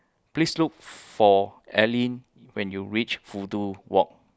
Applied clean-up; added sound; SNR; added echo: none; none; none; none.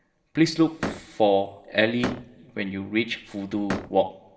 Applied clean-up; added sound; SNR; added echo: none; Slam; 11 dB; reverberation time 1.3 s.